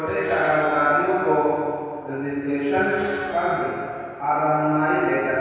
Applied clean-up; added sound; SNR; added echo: none; Screech; 17 dB; reverberation time 2.2 s.